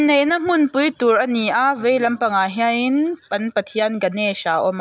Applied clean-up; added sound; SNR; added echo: none; none; none; none.